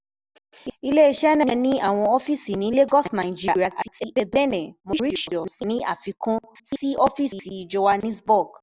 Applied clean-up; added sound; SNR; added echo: none; none; none; none.